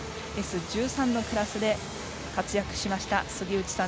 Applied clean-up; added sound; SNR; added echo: none; none; none; none.